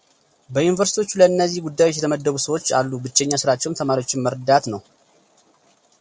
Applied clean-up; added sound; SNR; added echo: none; none; none; none.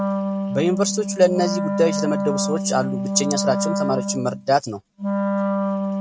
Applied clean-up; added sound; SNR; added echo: neural mask model RNNoise.